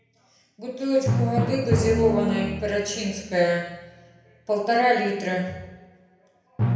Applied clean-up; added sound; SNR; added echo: none; Drum; 3 dB; reverberation time 0.9 s.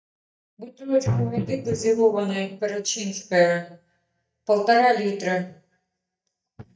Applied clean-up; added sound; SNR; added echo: neural mask model DeepFilterNet 3.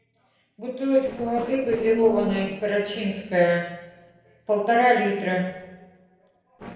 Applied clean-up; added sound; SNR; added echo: neural separator model SepFormer DNS4.